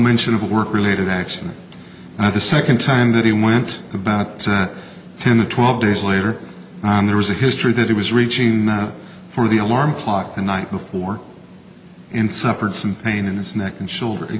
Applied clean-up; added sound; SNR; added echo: none; none; none; none.